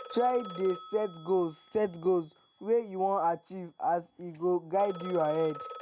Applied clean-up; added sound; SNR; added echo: none; Telephone; 17 dB; none.